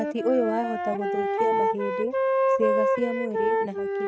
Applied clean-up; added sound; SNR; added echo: neural mask model RNNoise.